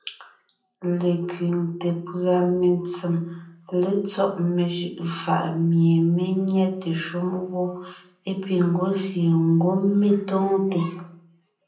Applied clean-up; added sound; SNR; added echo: none; none; none; reverberation time 0.6 s.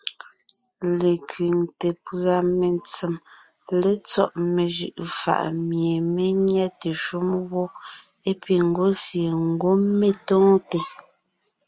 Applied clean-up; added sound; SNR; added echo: none; none; none; none.